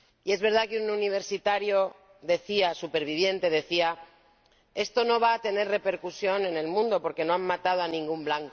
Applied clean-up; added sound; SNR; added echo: none; none; none; none.